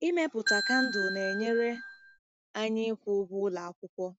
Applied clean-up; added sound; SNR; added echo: none; Ringtone / Bell; 0 dB; none.